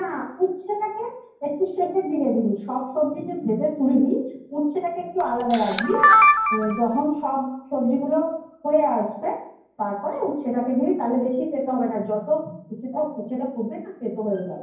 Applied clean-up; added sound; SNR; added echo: none; Camera; -4 dB; reverberation time 0.9 s.